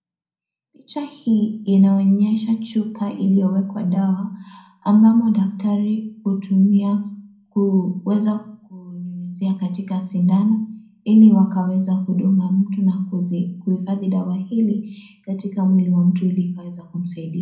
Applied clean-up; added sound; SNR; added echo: none; none; none; reverberation time 0.5 s.